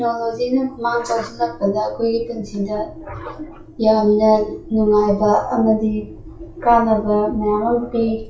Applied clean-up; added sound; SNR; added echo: classical method WPE with log-MMSE.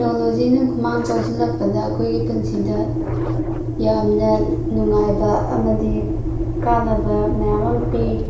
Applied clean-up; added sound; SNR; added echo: none; Engine; 1 dB; reverberation time 0.6 s.